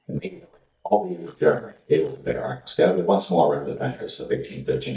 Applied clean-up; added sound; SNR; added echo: neural mask model DeepFilterNet 3.